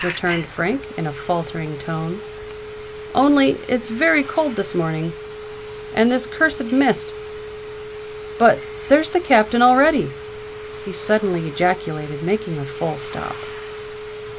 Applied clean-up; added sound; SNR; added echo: none; Telephone; 12 dB; none.